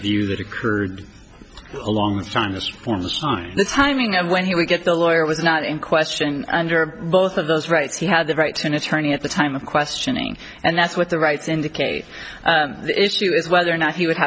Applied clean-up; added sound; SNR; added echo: none; none; none; none.